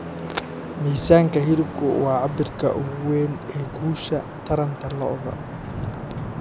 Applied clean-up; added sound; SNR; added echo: none; Traffic noise, roadway noise / Vehicle horn, car horn, honking; 9 dB; none.